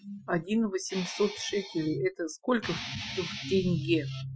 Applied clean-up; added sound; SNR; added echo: classical method Wiener filter.